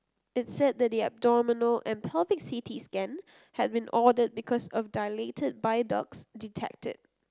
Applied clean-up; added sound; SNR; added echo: none; none; none; none.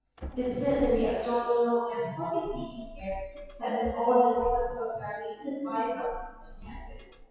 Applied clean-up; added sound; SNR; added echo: classical method WPE with log-MMSE.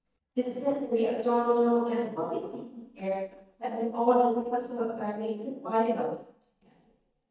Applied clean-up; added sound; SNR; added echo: neural mask model DeepFilterNet 3.